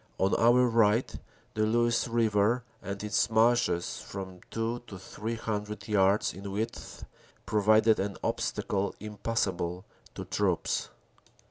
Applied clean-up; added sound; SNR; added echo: none; none; none; none.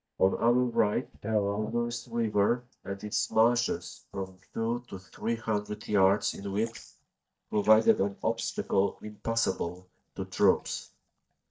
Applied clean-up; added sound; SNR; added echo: neural mask model DeepFilterNet 3.